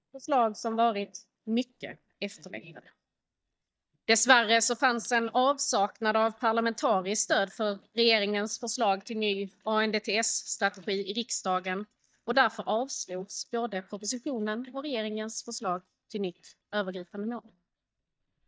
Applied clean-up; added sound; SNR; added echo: neural mask model DeepFilterNet 3.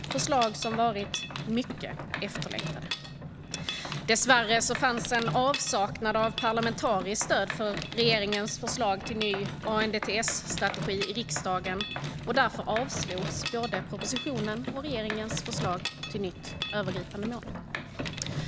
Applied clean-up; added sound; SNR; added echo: none; Mechanisms; 6 dB; none.